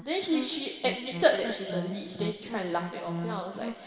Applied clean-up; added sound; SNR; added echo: none; Musical instrument; 8 dB; reverberation time 2.3 s.